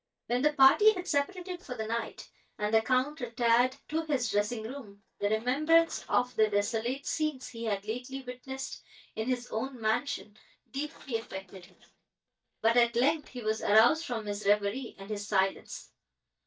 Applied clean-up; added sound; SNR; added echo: neural mask model DeepFilterNet 3.